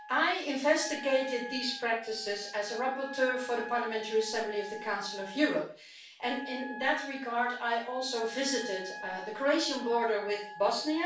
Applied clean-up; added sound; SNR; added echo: none; Wind instrument, woodwind instrument; 13 dB; reverberation time 0.3 s.